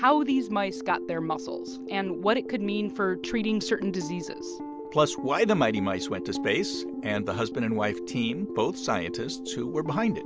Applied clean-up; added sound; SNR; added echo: none; none; none; none.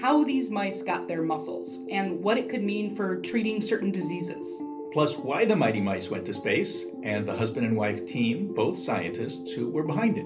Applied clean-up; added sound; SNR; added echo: none; none; none; reverberation time 0.3 s.